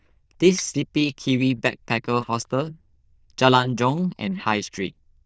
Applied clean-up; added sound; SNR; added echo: neural diffusion model UNIVERSE++.